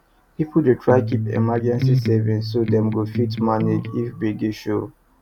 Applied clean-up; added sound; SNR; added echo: none; Electric guitar; 1 dB; none.